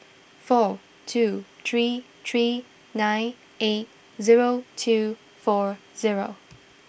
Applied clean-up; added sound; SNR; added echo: none; none; none; none.